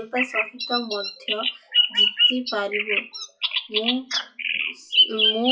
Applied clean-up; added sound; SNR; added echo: classical method WPE with log-MMSE.